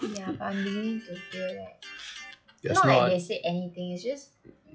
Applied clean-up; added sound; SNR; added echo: classical method log-MMSE.